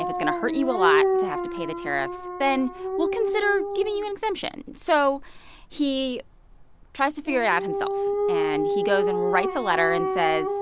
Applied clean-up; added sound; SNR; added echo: none; Dog; 1 dB; none.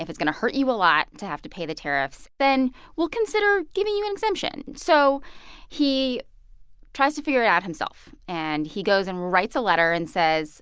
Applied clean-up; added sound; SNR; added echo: none; none; none; none.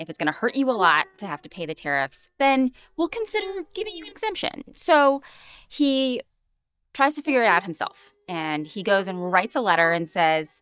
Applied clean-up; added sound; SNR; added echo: neural mask model DeepFilterNet 3.